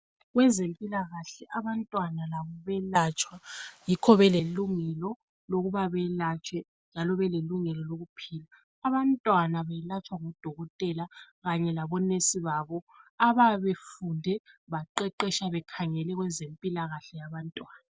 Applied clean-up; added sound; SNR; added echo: none; none; none; none.